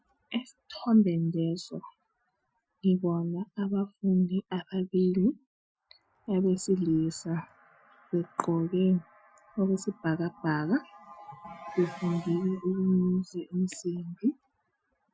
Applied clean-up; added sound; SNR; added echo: classical method Wiener filter.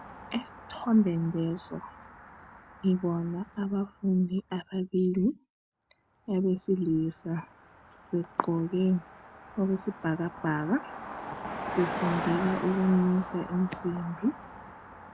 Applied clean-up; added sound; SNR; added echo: none; Car passing by; 12 dB; none.